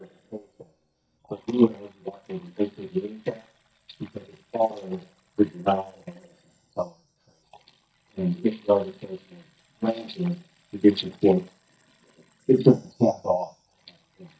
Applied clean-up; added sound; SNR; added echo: neural mask model DeepFilterNet 3.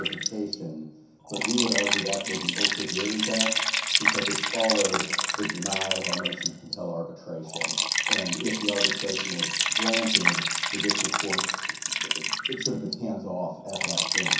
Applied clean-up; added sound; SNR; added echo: none; Liquid; -4 dB; reverberation time 0.6 s.